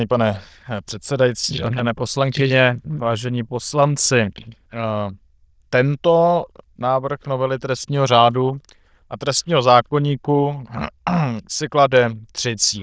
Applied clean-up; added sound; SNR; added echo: neural diffusion model UNIVERSE++.